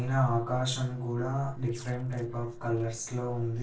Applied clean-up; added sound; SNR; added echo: neural separator model SepFormer DNS4.